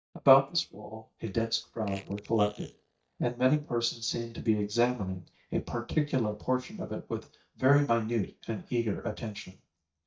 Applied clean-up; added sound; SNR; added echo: neural mask model DeepFilterNet 3.